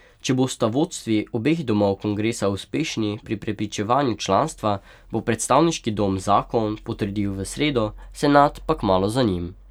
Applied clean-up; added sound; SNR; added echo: none; none; none; none.